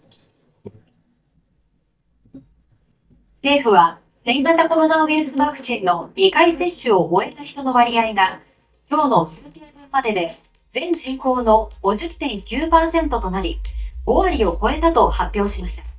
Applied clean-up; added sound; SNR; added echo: neural mask model DeepFilterNet 3.